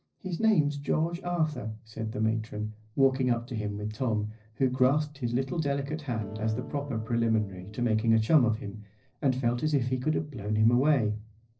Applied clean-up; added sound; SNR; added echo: neural separator model SepFormer DNS4.